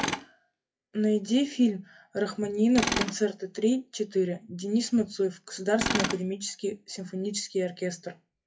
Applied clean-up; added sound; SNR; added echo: classical method WPE with log-MMSE.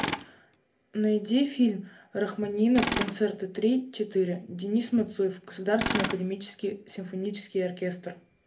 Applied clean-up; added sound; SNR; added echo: none; Tools; 9 dB; reverberation time 0.3 s.